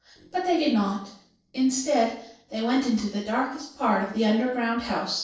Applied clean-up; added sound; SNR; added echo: neural separator model SepFormer DNS4.